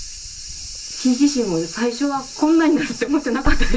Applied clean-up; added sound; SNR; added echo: none; Wind / Car; 5 dB; reverberation time 0.2 s.